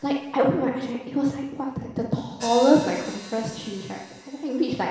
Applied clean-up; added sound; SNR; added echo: none; Hi-hat; 18 dB; reverberation time 1.1 s.